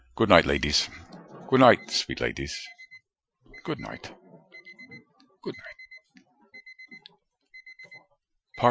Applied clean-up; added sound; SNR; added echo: classical method Wiener filter.